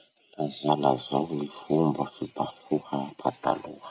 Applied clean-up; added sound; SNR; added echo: none; none; none; none.